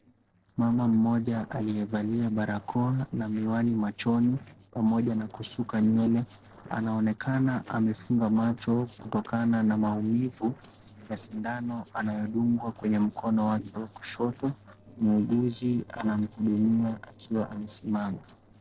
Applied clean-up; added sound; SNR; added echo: neural separator model SepFormer DNS4.